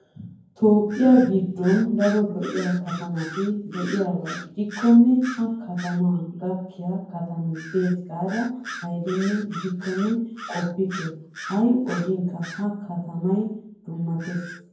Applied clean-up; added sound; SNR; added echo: none; Bird vocalization, bird call, bird song; 16 dB; reverberation time 0.9 s.